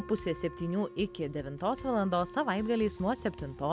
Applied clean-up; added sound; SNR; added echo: none; Wind instrument, woodwind instrument; 16 dB; none.